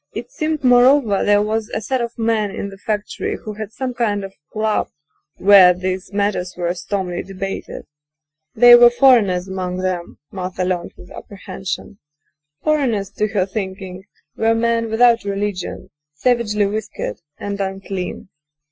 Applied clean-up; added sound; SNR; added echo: classical method Wiener filter.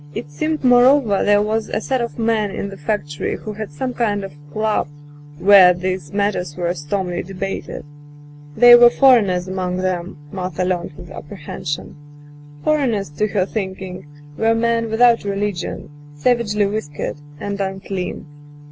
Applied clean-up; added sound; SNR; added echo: none; Bass drum + Organ; 18 dB; none.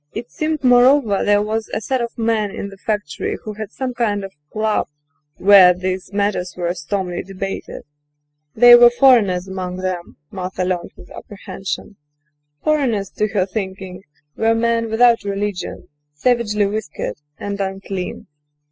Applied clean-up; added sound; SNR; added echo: classical method spectral subtraction.